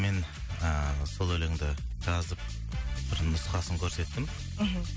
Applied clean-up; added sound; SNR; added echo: none; none; none; none.